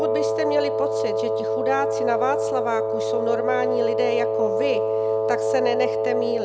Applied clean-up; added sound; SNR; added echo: none; Wind instrument, woodwind instrument; -3 dB; none.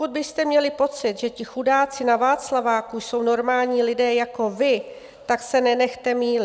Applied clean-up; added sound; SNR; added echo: none; none; none; none.